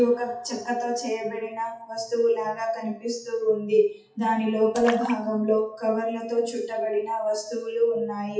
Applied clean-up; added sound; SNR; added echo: classical method WPE with log-MMSE.